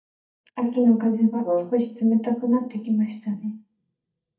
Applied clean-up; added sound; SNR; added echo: neural mask model DeepFilterNet 3.